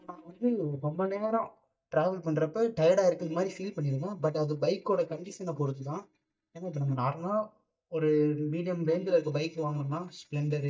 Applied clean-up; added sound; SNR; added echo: neural mask model DeepFilterNet 3.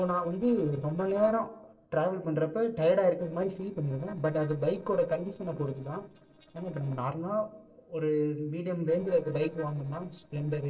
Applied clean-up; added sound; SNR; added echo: neural separator model SepFormer DNS4.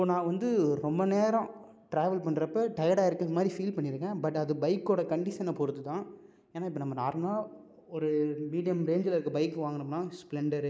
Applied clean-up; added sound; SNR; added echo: none; none; none; none.